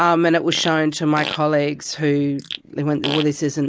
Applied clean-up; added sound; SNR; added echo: neural mask model Resemble Enhance denoiser.